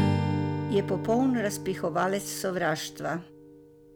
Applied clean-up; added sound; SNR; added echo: none; Strum; 2 dB; none.